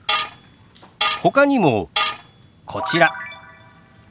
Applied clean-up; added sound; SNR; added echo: none; Tools; 4 dB; none.